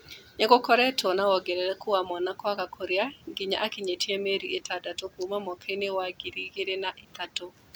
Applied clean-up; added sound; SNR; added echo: none; none; none; none.